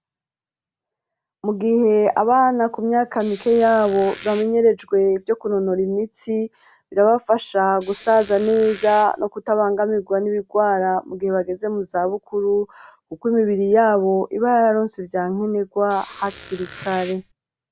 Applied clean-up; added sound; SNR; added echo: none; Squeak; 15 dB; none.